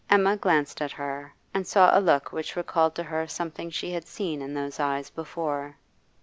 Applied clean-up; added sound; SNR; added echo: none; none; none; none.